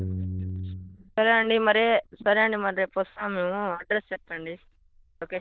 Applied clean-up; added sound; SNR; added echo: neural diffusion model UNIVERSE++.